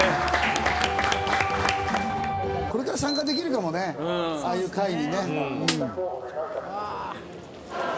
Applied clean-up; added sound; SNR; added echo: none; Snare drum; 6 dB; none.